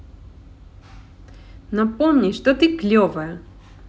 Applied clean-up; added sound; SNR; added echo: none; none; none; none.